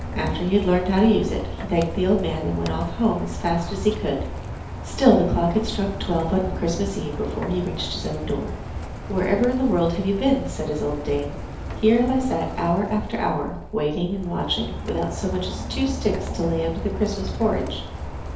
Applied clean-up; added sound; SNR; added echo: none; Rain; 8 dB; reverberation time 2.2 s.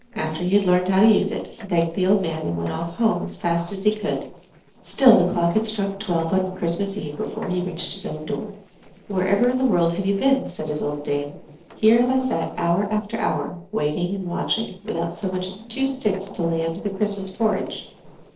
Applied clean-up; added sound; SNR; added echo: neural separator model SepFormer DNS4.